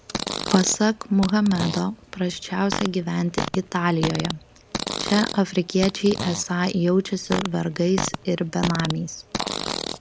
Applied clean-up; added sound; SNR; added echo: none; Fart; 8 dB; none.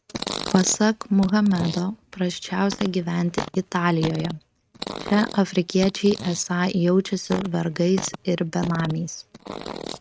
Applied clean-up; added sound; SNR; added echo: neural mask model RNNoise.